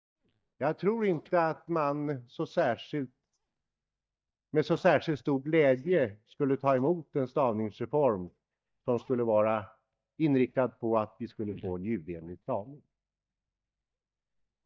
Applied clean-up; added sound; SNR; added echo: neural mask model DeepFilterNet 3.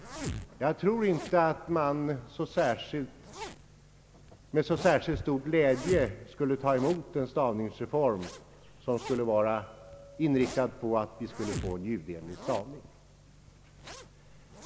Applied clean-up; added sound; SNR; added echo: none; Zipper (clothing); 15 dB; none.